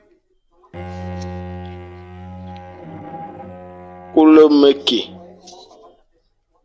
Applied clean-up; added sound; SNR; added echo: none; Bowed string instrument; 16 dB; none.